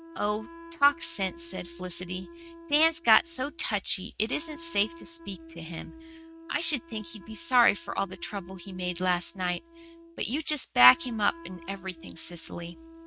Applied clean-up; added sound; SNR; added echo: neural mask model RNNoise.